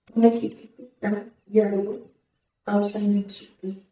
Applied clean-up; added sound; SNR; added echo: neural mask model DeepFilterNet 3.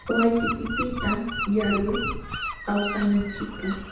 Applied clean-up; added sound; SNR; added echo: none; Gull, seagull / Wind; 5 dB; reverberation time 0.8 s.